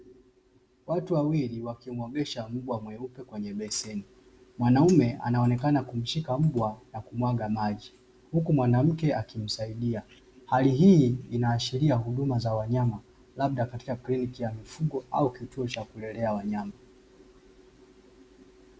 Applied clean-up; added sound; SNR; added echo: none; none; none; none.